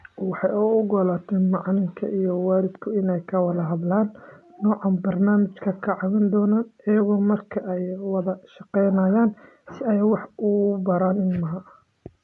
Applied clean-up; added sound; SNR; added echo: none; none; none; none.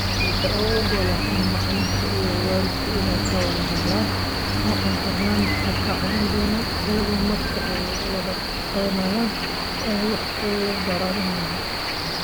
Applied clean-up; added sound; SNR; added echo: none; Cricket + Engine; -3 dB; none.